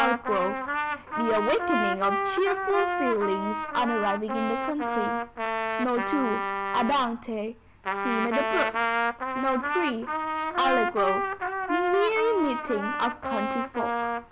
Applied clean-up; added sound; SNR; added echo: none; Trumpet; 1 dB; none.